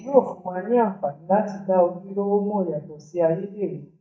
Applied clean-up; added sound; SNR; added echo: neural mask model DeepFilterNet 3.